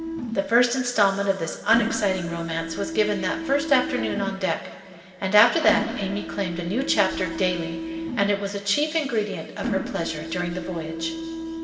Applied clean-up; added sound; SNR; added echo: none; Mechanisms; 7 dB; reverberation time 2.1 s.